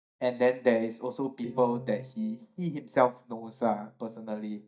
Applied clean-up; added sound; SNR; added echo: neural mask model DeepFilterNet 3.